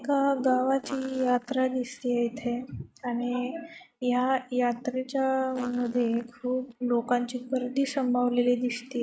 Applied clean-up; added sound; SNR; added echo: neural mask model RNNoise.